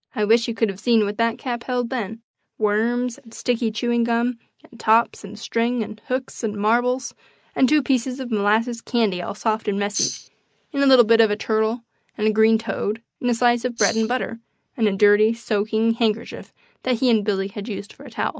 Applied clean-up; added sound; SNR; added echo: neural mask model DeepFilterNet 3.